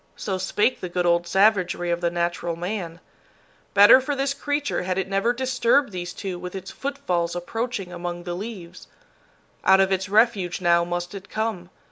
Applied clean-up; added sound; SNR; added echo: none; none; none; none.